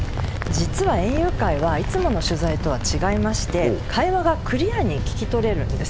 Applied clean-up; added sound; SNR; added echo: none; Wind; 2 dB; none.